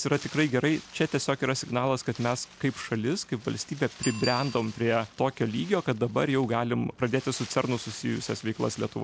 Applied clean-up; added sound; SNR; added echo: none; Wind + Bicycle bell; 17 dB; none.